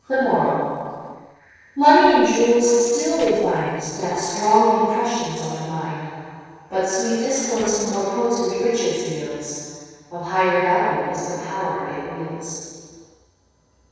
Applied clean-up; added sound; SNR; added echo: neural separator model SepFormer DNS4.